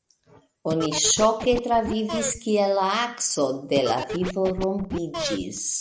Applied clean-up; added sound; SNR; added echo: none; Scratching (performance technique); 8 dB; none.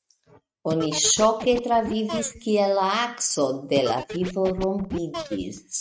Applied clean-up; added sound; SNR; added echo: neural mask model RNNoise.